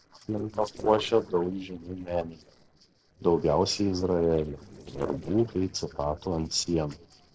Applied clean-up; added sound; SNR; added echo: neural separator model SepFormer DNS4.